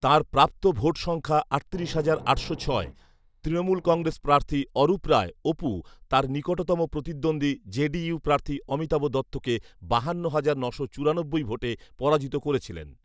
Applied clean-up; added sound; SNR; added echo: neural mask model DeepFilterNet 3.